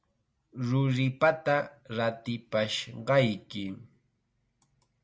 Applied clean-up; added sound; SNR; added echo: none; none; none; none.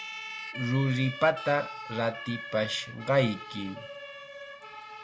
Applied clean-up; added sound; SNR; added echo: none; Siren; 10 dB; none.